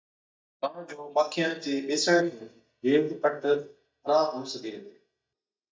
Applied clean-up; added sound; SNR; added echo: neural mask model DeepFilterNet 3.